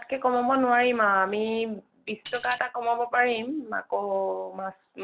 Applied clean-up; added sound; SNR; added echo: none; Tambourine; 15 dB; none.